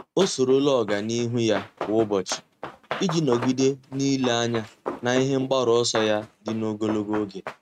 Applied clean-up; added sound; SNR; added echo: neural mask model RNNoise.